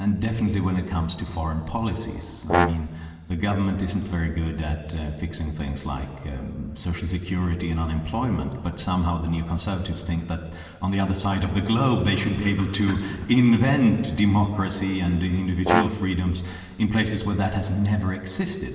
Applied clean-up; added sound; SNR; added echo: none; Brass instrument; 3 dB; reverberation time 2.9 s.